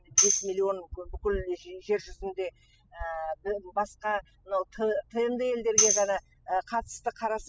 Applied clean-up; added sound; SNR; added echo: classical method spectral subtraction.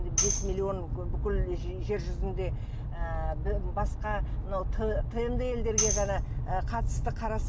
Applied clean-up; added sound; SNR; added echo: none; Tambourine; 5 dB; none.